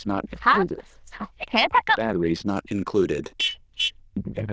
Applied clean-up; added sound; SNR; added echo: neural diffusion model UNIVERSE++.